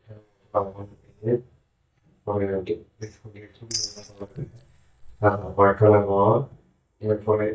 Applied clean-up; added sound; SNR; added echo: neural mask model DeepFilterNet 3.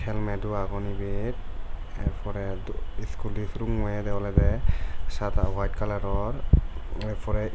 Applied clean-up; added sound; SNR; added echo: none; none; none; none.